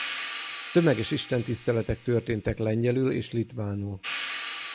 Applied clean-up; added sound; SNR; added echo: none; Hi-hat; 9 dB; none.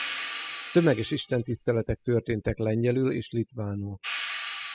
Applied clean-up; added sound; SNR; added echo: classical method spectral subtraction.